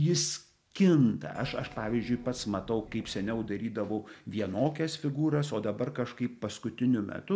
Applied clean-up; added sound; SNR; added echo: none; Keyboard (musical); 20 dB; none.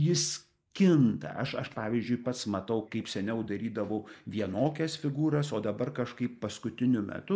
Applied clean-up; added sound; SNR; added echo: neural mask model Resemble Enhance denoiser.